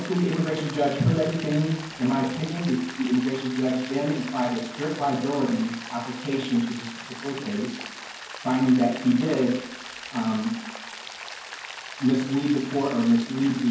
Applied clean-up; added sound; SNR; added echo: none; Rain; 13 dB; reverberation time 0.9 s.